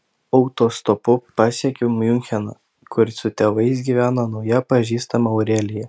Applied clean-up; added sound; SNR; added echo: none; none; none; none.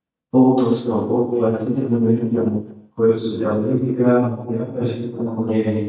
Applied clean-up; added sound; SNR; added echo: neural mask model DeepFilterNet 3.